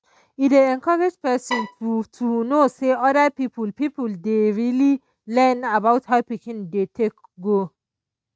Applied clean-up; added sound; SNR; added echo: neural mask model RNNoise.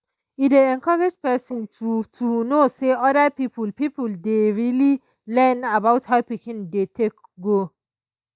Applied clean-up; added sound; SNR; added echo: neural mask model DeepFilterNet 3.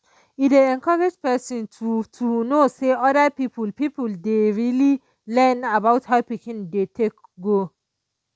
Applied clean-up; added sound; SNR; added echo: none; none; none; none.